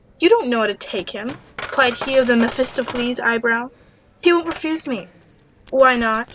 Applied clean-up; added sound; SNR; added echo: none; Coin (dropping); 16 dB; none.